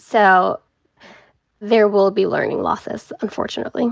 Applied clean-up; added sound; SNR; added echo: none; none; none; none.